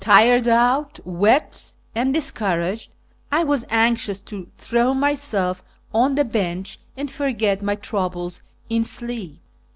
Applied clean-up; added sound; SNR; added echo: none; none; none; none.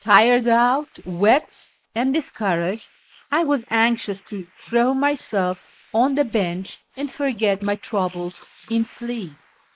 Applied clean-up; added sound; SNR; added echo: neural mask model Resemble Enhance denoiser.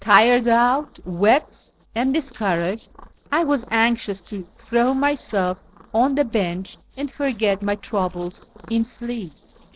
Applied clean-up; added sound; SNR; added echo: neural separator model SepFormer DNS4.